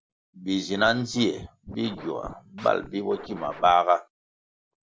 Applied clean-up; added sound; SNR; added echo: none; Scratching (performance technique); 17 dB; none.